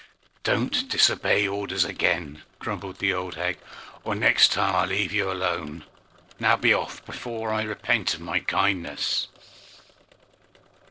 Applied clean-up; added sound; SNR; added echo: neural separator model SepFormer DNS4.